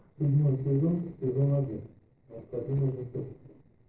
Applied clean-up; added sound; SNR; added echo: neural separator model SepFormer DNS4.